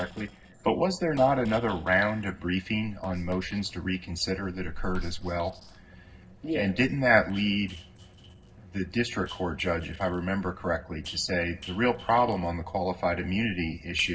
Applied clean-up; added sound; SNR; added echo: neural separator model SepFormer DNS4.